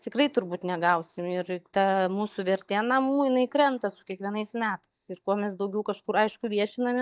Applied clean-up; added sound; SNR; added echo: neural mask model DeepFilterNet 3.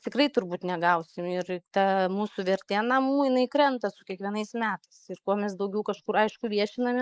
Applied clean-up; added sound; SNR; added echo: neural mask model Resemble Enhance denoiser.